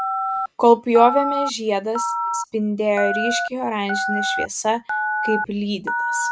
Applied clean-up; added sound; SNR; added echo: neural mask model RNNoise.